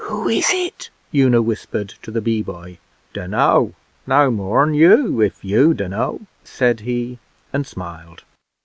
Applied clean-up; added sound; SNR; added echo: none; none; none; none.